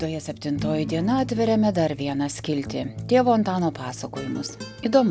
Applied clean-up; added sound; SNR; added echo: none; none; none; none.